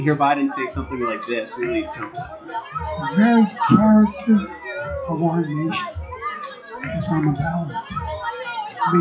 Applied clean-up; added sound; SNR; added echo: classical method WPE with log-MMSE.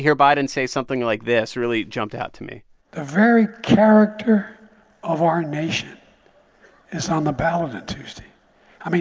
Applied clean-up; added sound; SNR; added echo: none; none; none; none.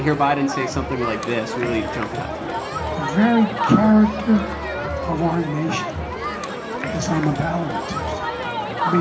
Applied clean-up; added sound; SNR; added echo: none; Crowd; 4 dB; reverberation time 0.4 s.